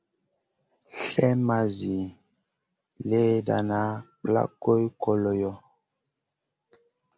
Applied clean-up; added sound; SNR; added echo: none; none; none; none.